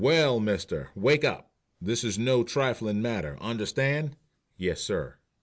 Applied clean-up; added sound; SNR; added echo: none; none; none; none.